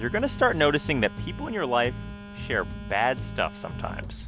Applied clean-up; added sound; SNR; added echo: none; Telephone; 15 dB; none.